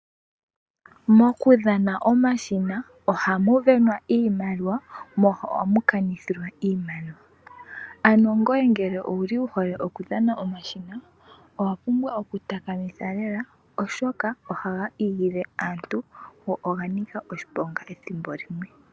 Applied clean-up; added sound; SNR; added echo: none; none; none; none.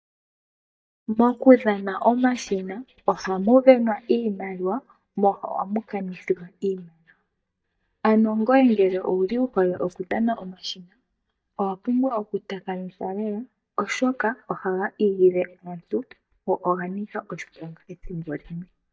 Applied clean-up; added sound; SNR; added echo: neural mask model DeepFilterNet 3.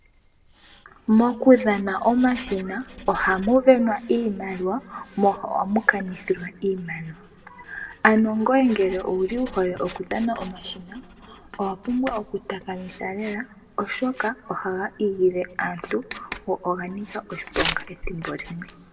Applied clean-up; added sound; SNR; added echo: none; Writing; 16 dB; reverberation time 0.8 s.